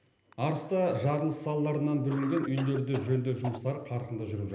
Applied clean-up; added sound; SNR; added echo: none; Cough; 17 dB; reverberation time 0.8 s.